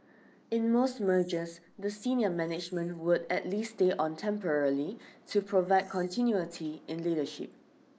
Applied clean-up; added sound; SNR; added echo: neural mask model Resemble Enhance denoiser.